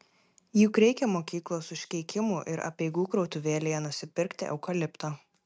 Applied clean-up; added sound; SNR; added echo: none; none; none; none.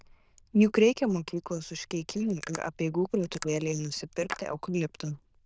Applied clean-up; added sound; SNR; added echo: neural diffusion model UNIVERSE++.